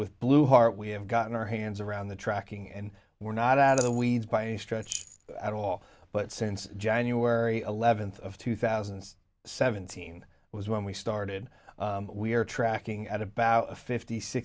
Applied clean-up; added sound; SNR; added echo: none; Rattle; 13 dB; none.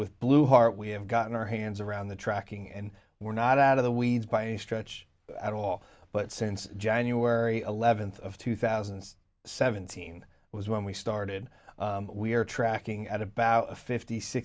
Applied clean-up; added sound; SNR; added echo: none; none; none; none.